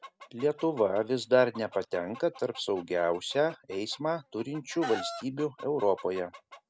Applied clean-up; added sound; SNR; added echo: none; Chicken, rooster; 16 dB; none.